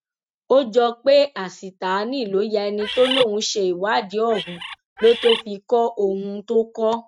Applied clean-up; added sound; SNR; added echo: neural mask model RNNoise.